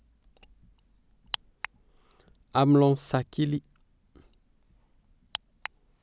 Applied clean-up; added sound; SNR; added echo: none; none; none; none.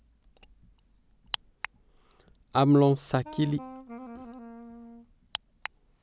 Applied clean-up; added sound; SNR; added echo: none; Wind instrument, woodwind instrument; 14 dB; none.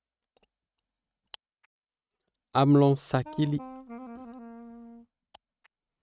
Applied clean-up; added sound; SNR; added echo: neural mask model RNNoise.